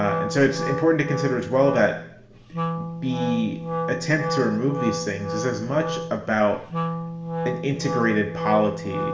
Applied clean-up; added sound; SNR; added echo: none; Wind instrument, woodwind instrument; 4 dB; reverberation time 0.7 s.